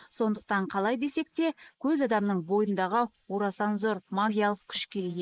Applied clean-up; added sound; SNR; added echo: neural mask model Resemble Enhance denoiser.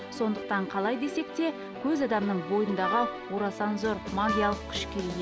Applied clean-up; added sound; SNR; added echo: none; Wind instrument, woodwind instrument; 5 dB; none.